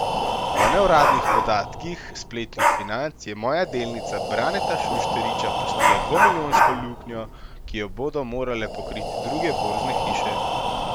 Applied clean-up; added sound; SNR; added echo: none; Dog + Breathing; -4 dB; none.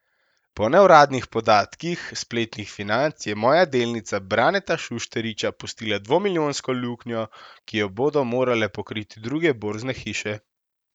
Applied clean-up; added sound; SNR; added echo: none; none; none; none.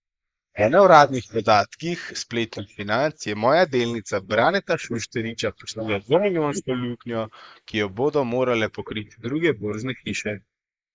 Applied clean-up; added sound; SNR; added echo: neural mask model Resemble Enhance denoiser.